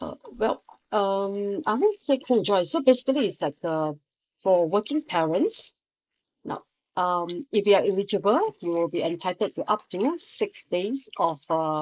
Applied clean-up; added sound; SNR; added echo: neural mask model Resemble Enhance denoiser.